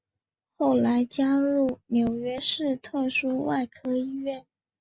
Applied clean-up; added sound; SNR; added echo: none; none; none; none.